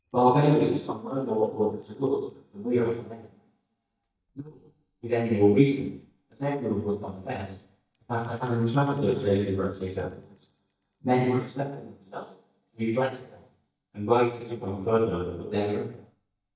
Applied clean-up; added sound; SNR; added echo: neural mask model DeepFilterNet 3.